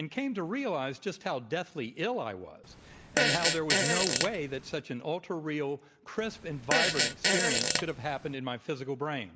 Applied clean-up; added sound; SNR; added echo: none; Fart; -4 dB; none.